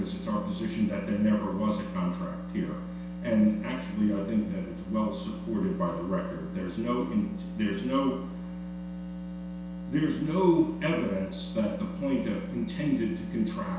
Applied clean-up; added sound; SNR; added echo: none; none; none; reverberation time 0.7 s.